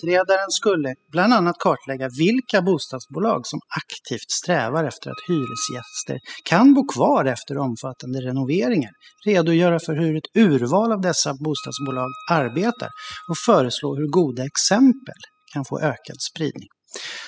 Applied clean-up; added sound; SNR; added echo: classical method spectral subtraction.